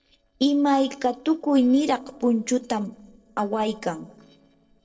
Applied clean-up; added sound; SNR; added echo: neural separator model SepFormer DNS4.